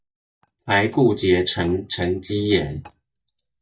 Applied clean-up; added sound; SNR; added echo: neural mask model DeepFilterNet 3.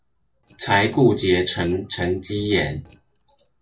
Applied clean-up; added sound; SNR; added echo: neural separator model SepFormer DNS4.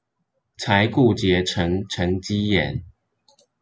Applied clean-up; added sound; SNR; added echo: none; none; none; none.